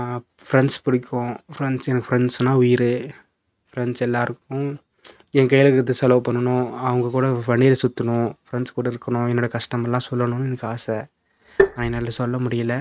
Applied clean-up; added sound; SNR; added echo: neural mask model RNNoise.